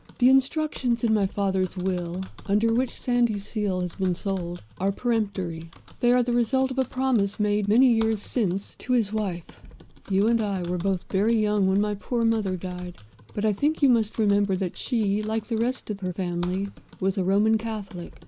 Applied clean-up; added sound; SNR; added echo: none; Typing; 18 dB; none.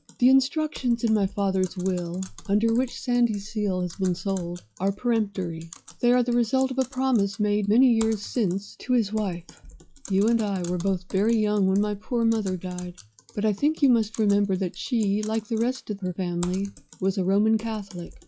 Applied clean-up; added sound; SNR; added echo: classical method log-MMSE.